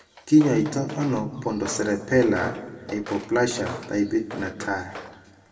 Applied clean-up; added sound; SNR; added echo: none; Walk, footsteps; 16 dB; reverberation time 1.1 s.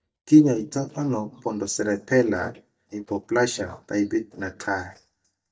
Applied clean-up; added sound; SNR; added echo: neural mask model DeepFilterNet 3.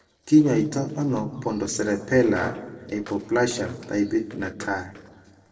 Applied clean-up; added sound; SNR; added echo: neural separator model SepFormer DNS4.